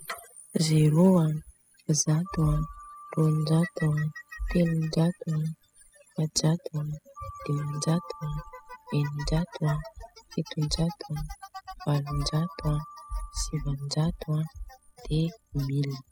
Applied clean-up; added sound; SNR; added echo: classical method spectral subtraction.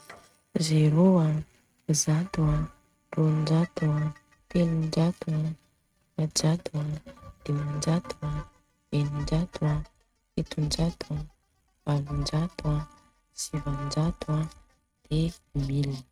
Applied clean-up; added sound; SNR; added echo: neural mask model RNNoise.